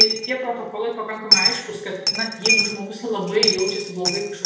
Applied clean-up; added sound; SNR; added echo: none; Coin (dropping); -3 dB; reverberation time 0.9 s.